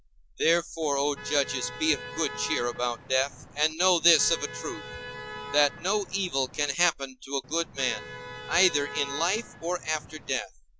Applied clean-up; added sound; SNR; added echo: none; Motor vehicle (road); 12 dB; none.